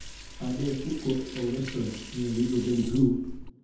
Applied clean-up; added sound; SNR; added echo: none; Liquid; 11 dB; reverberation time 0.8 s.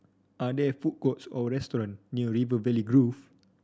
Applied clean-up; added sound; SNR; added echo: none; none; none; none.